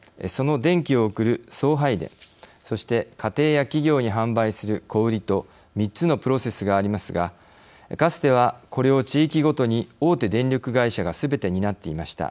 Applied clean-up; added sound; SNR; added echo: none; none; none; none.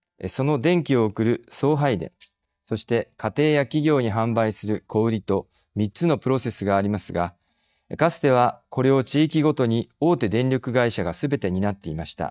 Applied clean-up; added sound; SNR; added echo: neural mask model DeepFilterNet 3.